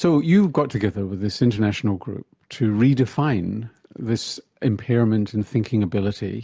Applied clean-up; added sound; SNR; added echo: none; none; none; none.